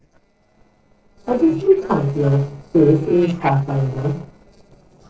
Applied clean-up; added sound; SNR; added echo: neural separator model SepFormer DNS4.